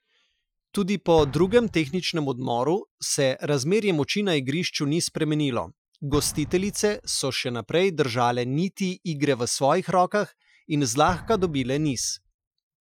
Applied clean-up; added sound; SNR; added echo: classical method Wiener filter.